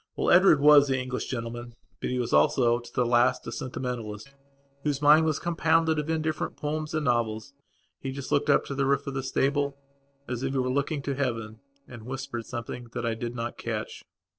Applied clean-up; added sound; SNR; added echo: neural separator model SepFormer DNS4.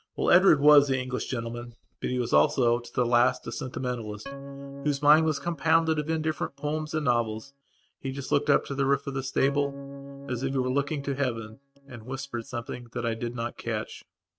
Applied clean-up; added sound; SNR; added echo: neural mask model RNNoise.